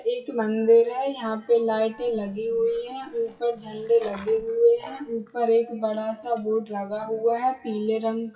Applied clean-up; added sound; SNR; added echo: classical method WPE with log-MMSE.